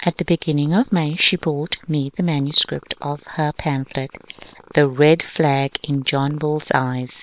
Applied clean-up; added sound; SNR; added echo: neural separator model SepFormer WHAM!.